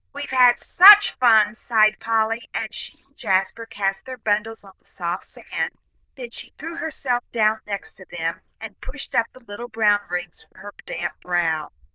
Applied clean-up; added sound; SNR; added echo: neural diffusion model UNIVERSE++.